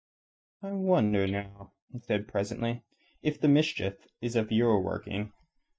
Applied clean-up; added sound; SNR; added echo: neural mask model DeepFilterNet 3.